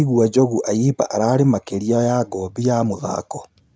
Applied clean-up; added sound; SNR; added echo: none; none; none; none.